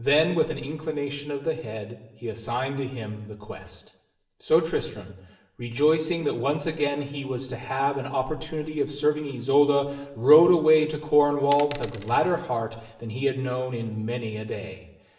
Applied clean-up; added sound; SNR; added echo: none; Coin (dropping); 13 dB; reverberation time 0.8 s.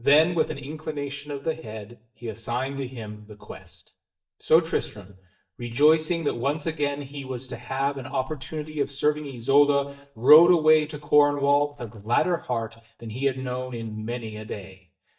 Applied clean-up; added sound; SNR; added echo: neural mask model DeepFilterNet 3.